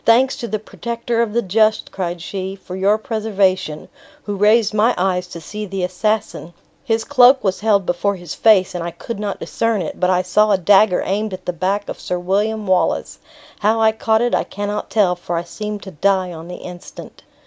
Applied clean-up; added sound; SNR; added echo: none; none; none; none.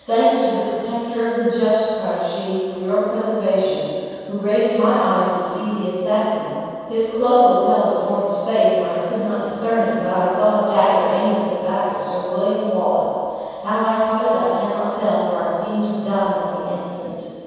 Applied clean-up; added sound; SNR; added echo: none; none; none; reverberation time 2.1 s.